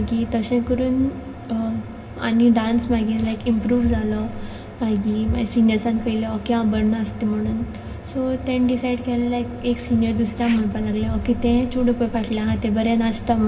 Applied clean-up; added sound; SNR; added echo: none; Zipper (clothing); 19 dB; reverberation time 0.4 s.